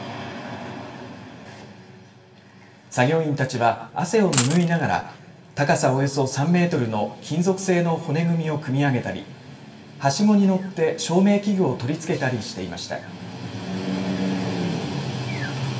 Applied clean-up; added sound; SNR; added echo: none; Coin (dropping); 5 dB; reverberation time 0.8 s.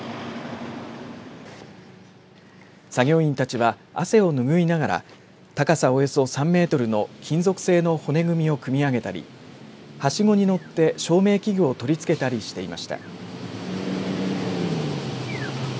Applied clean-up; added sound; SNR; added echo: none; none; none; none.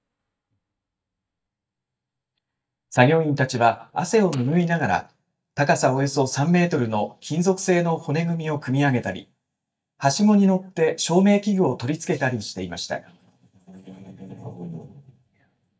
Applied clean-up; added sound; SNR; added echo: neural mask model DeepFilterNet 3.